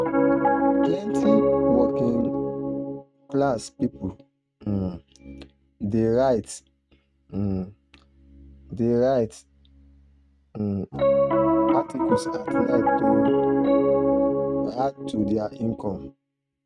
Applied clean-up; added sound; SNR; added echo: neural mask model RNNoise.